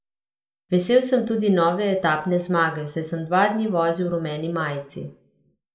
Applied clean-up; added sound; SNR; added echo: none; none; none; reverberation time 0.4 s.